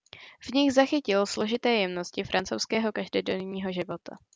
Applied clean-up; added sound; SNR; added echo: none; none; none; none.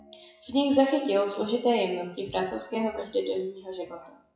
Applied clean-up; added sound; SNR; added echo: classical method WPE with log-MMSE.